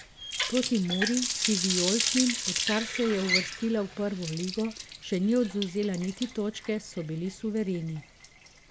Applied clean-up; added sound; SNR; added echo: none; Water tap, faucet; 4 dB; none.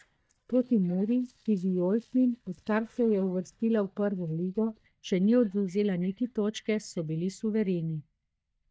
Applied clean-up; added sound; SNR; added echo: neural mask model DeepFilterNet 3.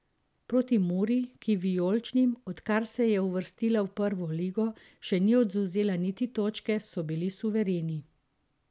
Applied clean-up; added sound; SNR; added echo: none; none; none; none.